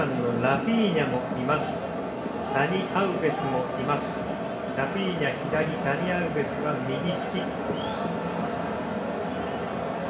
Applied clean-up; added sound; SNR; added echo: none; none; none; reverberation time 0.7 s.